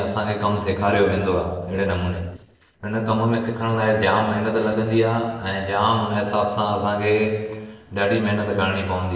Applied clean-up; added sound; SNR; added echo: neural separator model SepFormer DNS4.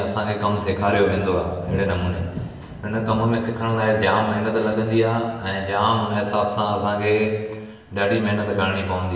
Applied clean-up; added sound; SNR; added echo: none; Thunder; 17 dB; reverberation time 1.3 s.